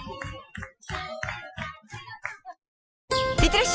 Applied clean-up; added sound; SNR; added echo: classical method Wiener filter.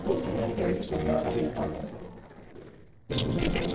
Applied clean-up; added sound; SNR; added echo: neural separator model SepFormer DNS4.